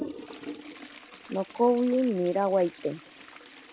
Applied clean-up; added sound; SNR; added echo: none; Toilet flush; 15 dB; none.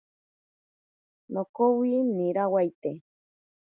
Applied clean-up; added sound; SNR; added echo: none; none; none; none.